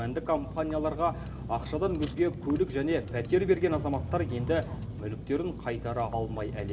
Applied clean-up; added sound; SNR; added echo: none; Vehicle; 7 dB; reverberation time 0.7 s.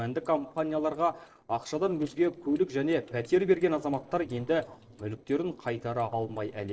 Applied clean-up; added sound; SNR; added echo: neural separator model SepFormer DNS4.